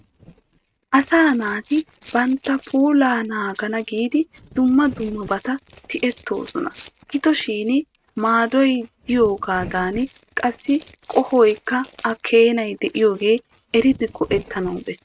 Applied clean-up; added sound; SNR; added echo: neural mask model RNNoise.